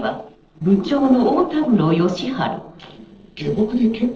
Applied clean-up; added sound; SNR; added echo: neural separator model SepFormer DNS4.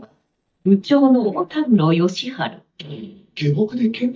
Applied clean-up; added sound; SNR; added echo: neural mask model DeepFilterNet 3.